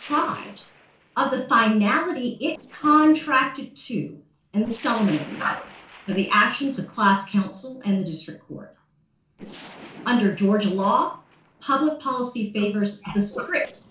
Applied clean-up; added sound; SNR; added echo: neural separator model SepFormer DNS4.